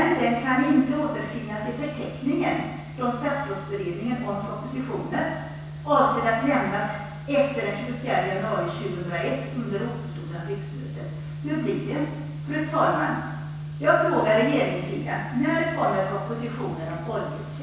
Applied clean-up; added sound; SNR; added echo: none; none; none; reverberation time 1.1 s.